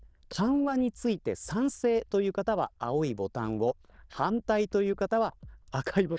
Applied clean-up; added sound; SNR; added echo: neural diffusion model UNIVERSE++.